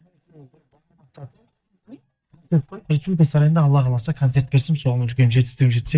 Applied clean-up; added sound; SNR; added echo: neural mask model DeepFilterNet 3.